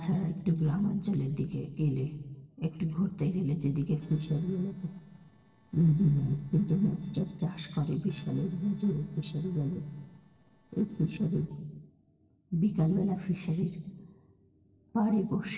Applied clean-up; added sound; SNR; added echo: neural separator model SepFormer DNS4.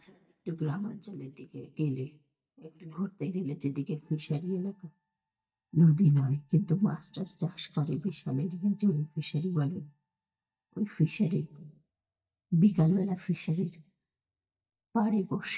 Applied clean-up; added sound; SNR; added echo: neural mask model DeepFilterNet 3.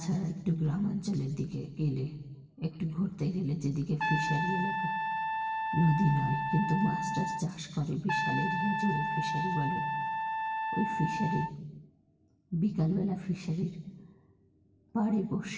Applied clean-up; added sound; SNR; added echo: none; Trumpet; 1 dB; reverberation time 1.2 s.